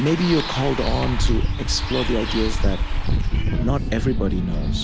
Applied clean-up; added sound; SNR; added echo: none; Bus; -2 dB; none.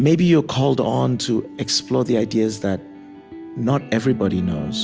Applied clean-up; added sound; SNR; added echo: none; none; none; none.